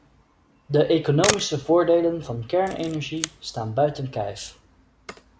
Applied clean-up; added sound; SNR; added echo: none; Camera; 8 dB; none.